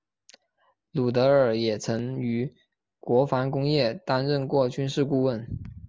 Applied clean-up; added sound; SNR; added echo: none; none; none; none.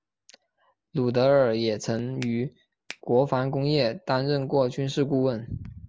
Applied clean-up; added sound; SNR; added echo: none; Finger snapping; 18 dB; none.